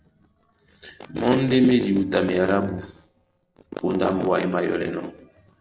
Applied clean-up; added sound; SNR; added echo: neural separator model SepFormer DNS4.